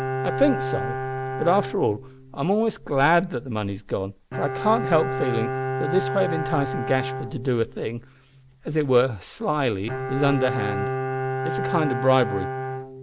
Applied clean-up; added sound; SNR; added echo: none; Bowed string instrument; 5 dB; none.